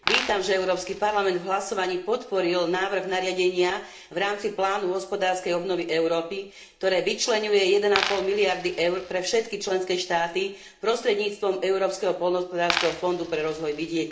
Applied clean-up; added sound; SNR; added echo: none; Coin (dropping); 7 dB; reverberation time 0.6 s.